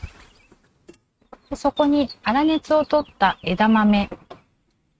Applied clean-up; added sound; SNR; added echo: neural mask model RNNoise.